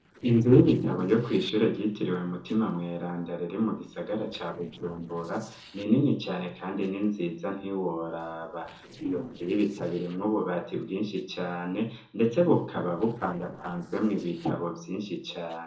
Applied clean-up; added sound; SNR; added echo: neural separator model SepFormer DNS4.